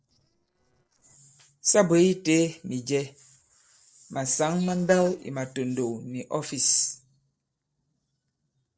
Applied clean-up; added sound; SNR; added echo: neural separator model SepFormer DNS4.